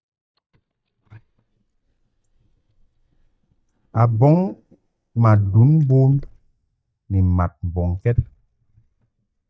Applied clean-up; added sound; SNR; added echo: neural mask model DeepFilterNet 3.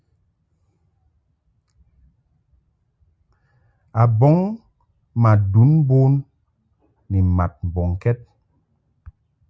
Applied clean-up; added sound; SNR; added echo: none; none; none; none.